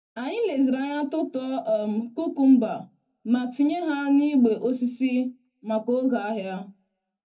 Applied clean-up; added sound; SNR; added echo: none; none; none; reverberation time 0.3 s.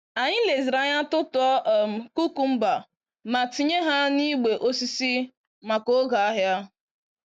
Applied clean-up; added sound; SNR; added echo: none; none; none; none.